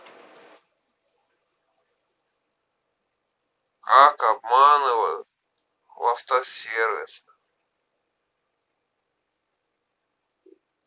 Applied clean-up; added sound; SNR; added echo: none; none; none; none.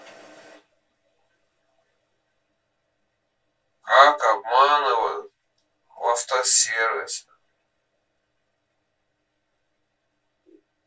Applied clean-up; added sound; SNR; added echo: none; none; none; reverberation time 0.1 s.